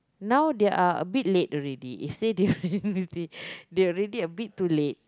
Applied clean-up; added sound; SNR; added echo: none; none; none; none.